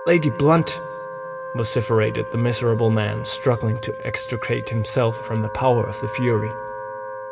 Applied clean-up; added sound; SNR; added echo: none; Wind instrument, woodwind instrument; 10 dB; reverberation time 0.7 s.